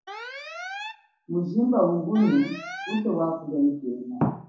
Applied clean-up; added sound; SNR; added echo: none; Alarm; 14 dB; reverberation time 0.7 s.